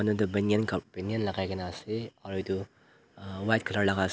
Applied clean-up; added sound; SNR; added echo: none; none; none; none.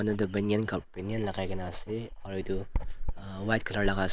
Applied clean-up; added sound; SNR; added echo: neural mask model Resemble Enhance denoiser.